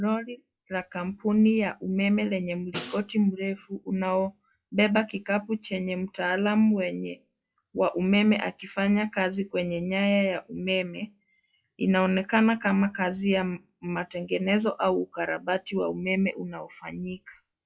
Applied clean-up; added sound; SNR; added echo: classical method log-MMSE.